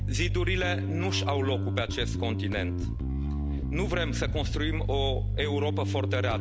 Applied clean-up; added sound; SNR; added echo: none; Bass guitar; -3 dB; none.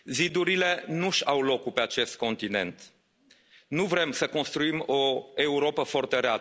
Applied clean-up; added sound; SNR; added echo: none; none; none; none.